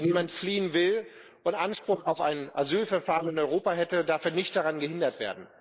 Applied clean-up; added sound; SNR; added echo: neural mask model Resemble Enhance denoiser.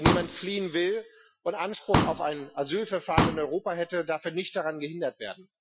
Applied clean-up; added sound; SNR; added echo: classical method Wiener filter.